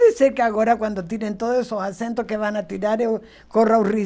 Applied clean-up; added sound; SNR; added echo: none; none; none; none.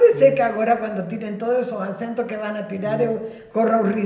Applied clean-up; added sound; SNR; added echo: none; Brass instrument; 17 dB; reverberation time 0.9 s.